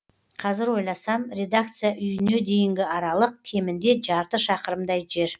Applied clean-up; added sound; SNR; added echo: none; none; none; none.